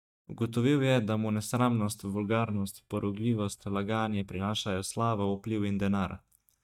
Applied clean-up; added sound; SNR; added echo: neural mask model DeepFilterNet 3.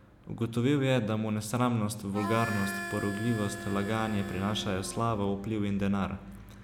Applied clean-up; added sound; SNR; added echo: none; Harmonica; 9 dB; none.